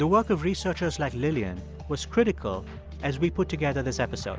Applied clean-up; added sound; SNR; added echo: none; none; none; none.